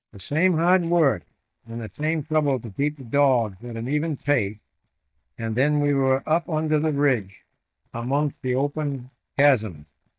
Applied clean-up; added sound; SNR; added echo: neural mask model DeepFilterNet 3.